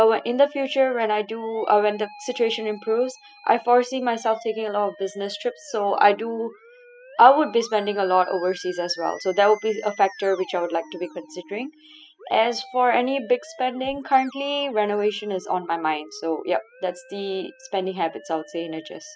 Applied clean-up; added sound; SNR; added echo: classical method spectral subtraction.